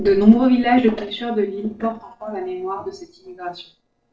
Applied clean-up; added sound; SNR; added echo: neural separator model SepFormer DNS4.